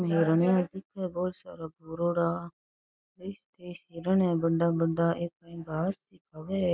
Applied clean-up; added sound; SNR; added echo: none; none; none; none.